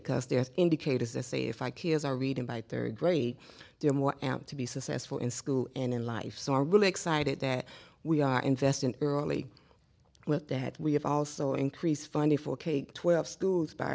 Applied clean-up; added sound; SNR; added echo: none; none; none; none.